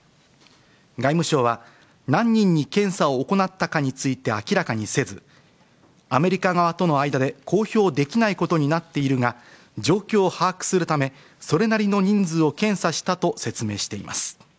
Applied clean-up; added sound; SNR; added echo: none; none; none; none.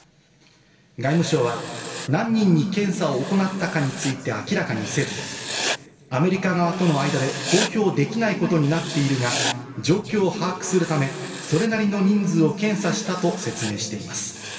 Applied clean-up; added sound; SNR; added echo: none; Writing; 11 dB; reverberation time 2.5 s.